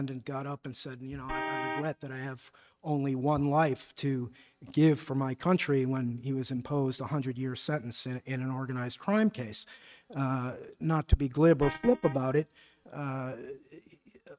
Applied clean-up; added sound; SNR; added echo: neural mask model RNNoise.